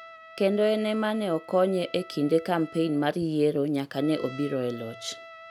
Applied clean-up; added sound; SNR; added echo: none; Trumpet; 20 dB; none.